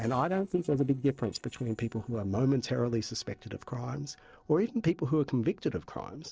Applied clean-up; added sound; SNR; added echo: neural separator model SepFormer DNS4.